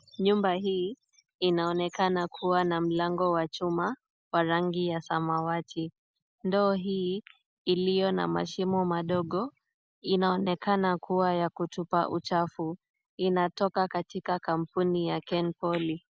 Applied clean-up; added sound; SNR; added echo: none; none; none; none.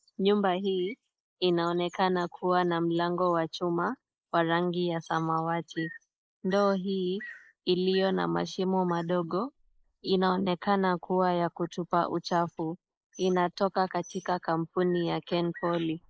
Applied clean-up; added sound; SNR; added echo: neural mask model Resemble Enhance denoiser.